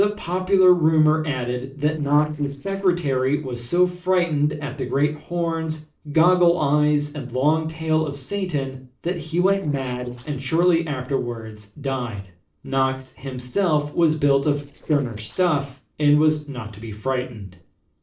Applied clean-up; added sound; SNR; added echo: neural separator model SepFormer DNS4.